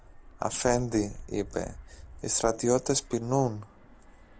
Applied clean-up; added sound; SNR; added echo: none; Fixed-wing aircraft, airplane; 16 dB; none.